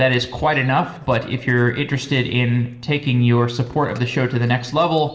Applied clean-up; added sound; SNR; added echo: neural separator model SepFormer DNS4.